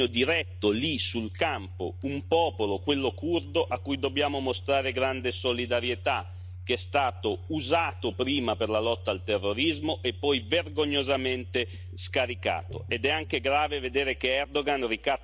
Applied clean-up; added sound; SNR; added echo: none; Domestic sounds, home sounds; 12 dB; none.